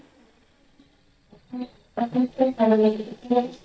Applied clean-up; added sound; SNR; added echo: neural mask model DeepFilterNet 3.